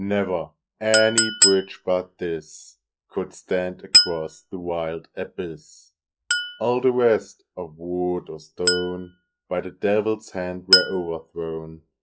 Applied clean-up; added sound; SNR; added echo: classical method log-MMSE.